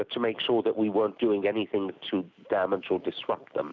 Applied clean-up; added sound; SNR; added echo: none; none; none; none.